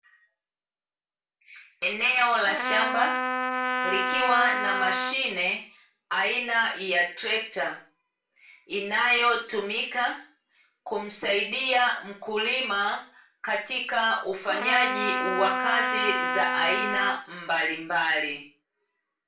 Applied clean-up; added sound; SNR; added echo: none; Trumpet; 0 dB; reverberation time 0.3 s.